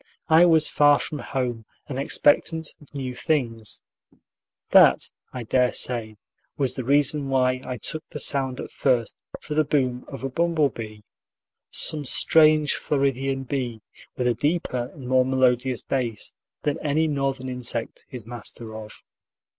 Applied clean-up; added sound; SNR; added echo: neural mask model Resemble Enhance denoiser.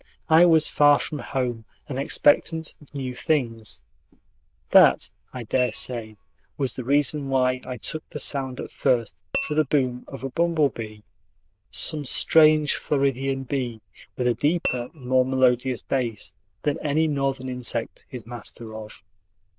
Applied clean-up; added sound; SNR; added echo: neural diffusion model UNIVERSE++.